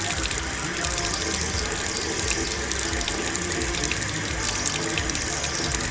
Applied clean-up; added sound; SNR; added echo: none; Sink (filling or washing) / Water tap, faucet; -4 dB; reverberation time 2.4 s.